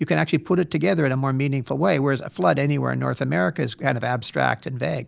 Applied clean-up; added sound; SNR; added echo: none; none; none; none.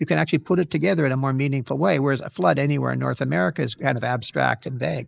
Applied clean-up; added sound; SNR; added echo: neural mask model Resemble Enhance denoiser.